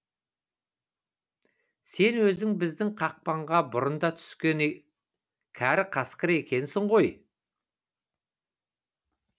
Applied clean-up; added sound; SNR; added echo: none; none; none; none.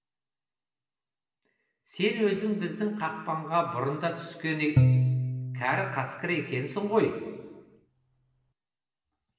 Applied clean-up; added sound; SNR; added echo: none; Bowed string instrument; -2 dB; reverberation time 1.4 s.